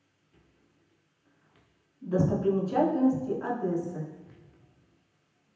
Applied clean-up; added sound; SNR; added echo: none; none; none; reverberation time 0.9 s.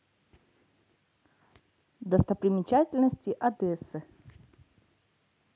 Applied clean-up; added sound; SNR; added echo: none; none; none; none.